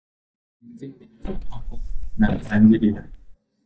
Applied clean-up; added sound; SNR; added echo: neural mask model DeepFilterNet 3.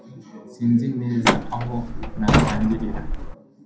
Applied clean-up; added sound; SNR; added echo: none; Truck; -3 dB; reverberation time 0.4 s.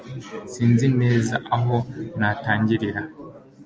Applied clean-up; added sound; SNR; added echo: none; none; none; none.